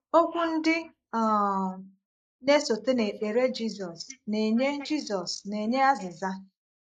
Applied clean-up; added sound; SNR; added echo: neural mask model Resemble Enhance denoiser.